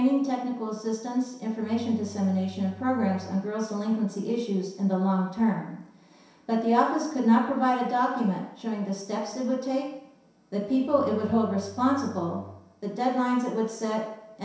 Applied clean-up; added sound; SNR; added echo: none; Bowed string instrument; 20 dB; reverberation time 0.7 s.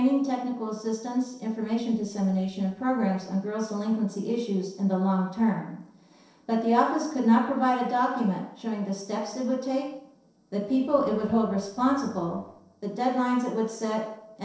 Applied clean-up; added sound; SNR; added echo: neural separator model SepFormer DNS4.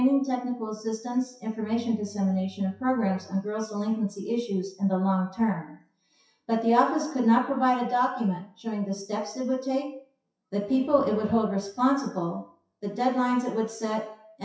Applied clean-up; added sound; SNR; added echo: classical method WPE with log-MMSE.